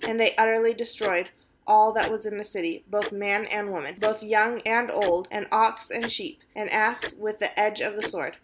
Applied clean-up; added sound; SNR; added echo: none; Tick-tock; 15 dB; none.